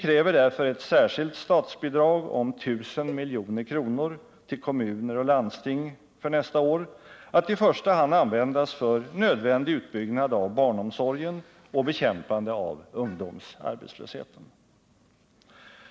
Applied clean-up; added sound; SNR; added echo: none; Cowbell; 19 dB; none.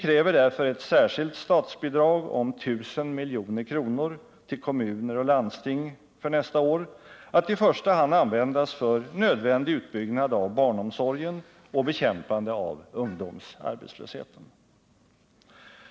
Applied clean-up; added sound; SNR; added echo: none; none; none; none.